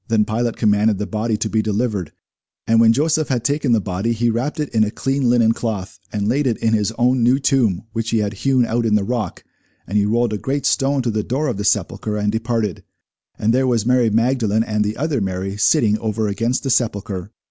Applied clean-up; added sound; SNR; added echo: none; none; none; none.